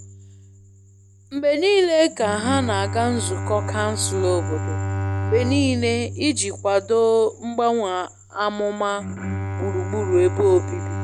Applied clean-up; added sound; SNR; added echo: none; Bowed string instrument; 6 dB; none.